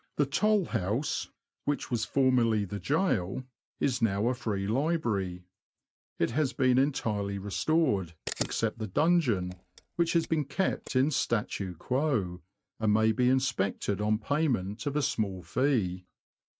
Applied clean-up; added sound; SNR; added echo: neural mask model RNNoise.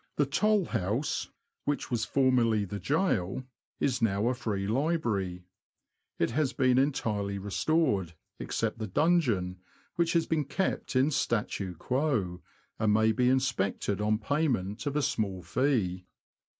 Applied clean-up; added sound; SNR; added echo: none; none; none; none.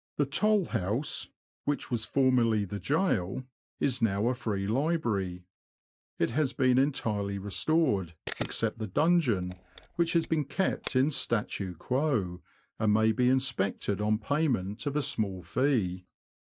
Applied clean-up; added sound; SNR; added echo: neural mask model DeepFilterNet 3.